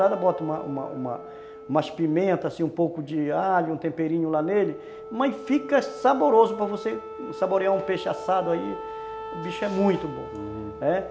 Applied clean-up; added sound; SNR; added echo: none; Wind instrument, woodwind instrument; 13 dB; none.